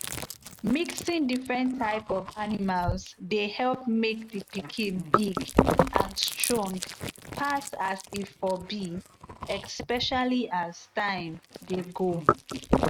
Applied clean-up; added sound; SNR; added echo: neural mask model RNNoise.